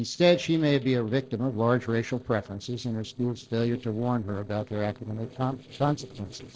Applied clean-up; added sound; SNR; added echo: neural separator model SepFormer DNS4.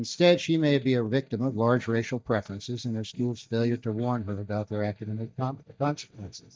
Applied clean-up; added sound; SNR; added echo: neural mask model DeepFilterNet 3.